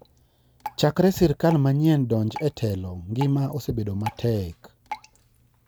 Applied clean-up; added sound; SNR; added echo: none; Drip; 17 dB; none.